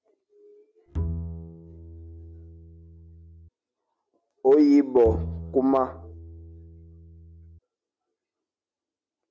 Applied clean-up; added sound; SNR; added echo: none; Bowed string instrument; 8 dB; none.